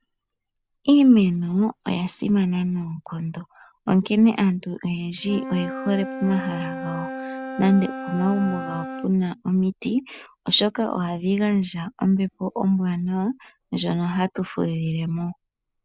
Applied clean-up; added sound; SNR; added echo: none; Wind instrument, woodwind instrument; 15 dB; none.